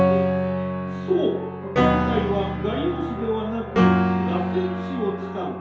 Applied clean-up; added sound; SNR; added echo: none; Piano; -4 dB; reverberation time 2.4 s.